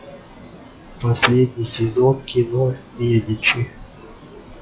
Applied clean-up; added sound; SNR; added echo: classical method log-MMSE.